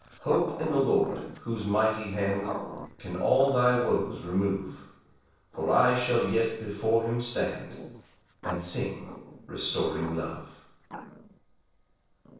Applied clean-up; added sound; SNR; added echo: neural separator model SepFormer DNS4.